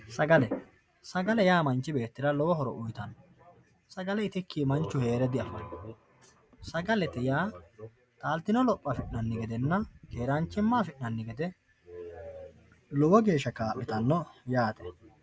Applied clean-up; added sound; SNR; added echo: none; none; none; none.